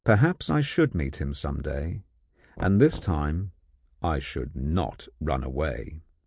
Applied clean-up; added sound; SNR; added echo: neural separator model SepFormer DNS4.